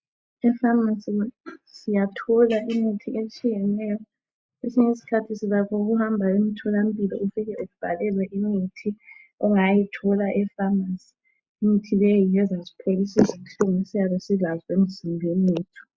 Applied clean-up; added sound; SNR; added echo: neural mask model Resemble Enhance denoiser.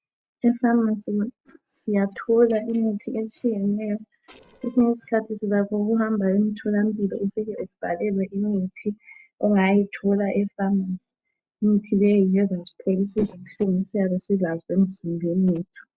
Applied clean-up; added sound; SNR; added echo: neural separator model SepFormer DNS4.